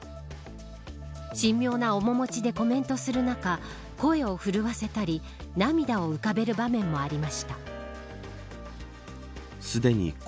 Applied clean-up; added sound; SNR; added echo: none; none; none; none.